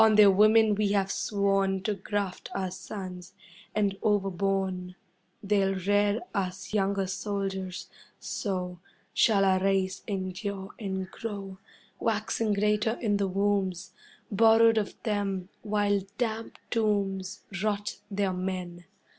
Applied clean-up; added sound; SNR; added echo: none; none; none; none.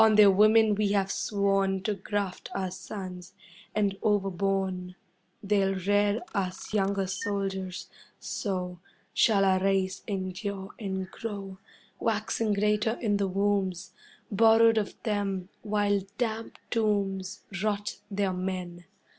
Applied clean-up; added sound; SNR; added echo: none; Camera; 18 dB; none.